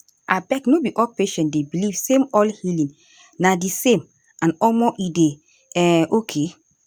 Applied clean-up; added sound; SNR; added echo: none; none; none; none.